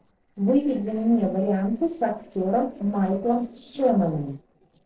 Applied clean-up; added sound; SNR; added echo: neural separator model SepFormer DNS4.